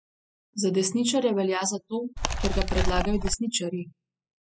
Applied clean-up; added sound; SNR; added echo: classical method spectral subtraction.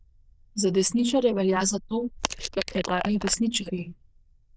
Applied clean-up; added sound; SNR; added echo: neural diffusion model UNIVERSE++.